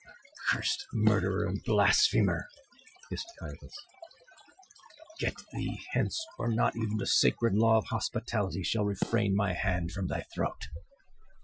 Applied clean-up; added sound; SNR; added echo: classical method Wiener filter.